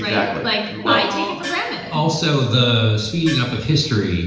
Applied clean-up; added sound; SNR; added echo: none; Gong; 16 dB; reverberation time 1.1 s.